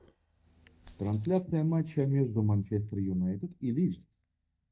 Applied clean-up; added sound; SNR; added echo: neural mask model DeepFilterNet 3.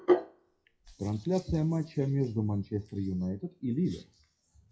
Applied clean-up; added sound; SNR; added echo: classical method WPE with log-MMSE.